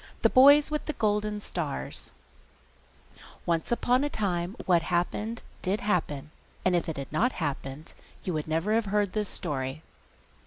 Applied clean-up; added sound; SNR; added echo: none; none; none; none.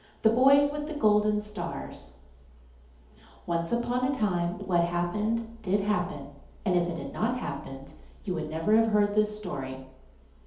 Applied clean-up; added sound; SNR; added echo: none; none; none; reverberation time 2.2 s.